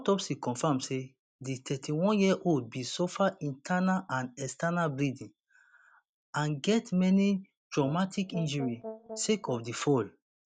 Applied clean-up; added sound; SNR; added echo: neural mask model DeepFilterNet 3.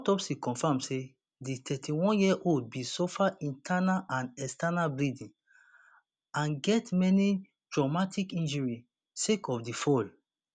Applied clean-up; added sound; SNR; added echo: none; none; none; none.